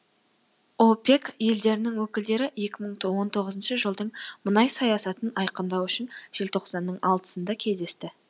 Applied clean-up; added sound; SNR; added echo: none; none; none; none.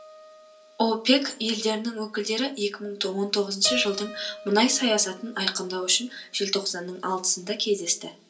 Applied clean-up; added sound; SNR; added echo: none; Keyboard (musical); 17 dB; reverberation time 0.3 s.